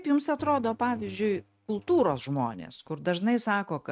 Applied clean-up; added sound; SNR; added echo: neural mask model RNNoise.